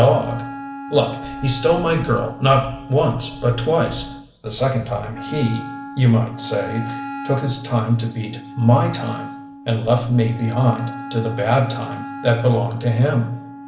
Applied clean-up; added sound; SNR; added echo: none; Wind instrument, woodwind instrument; 13 dB; reverberation time 0.8 s.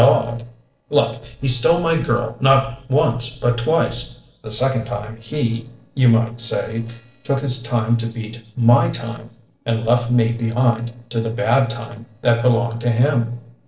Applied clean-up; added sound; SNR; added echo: neural separator model SepFormer DNS4.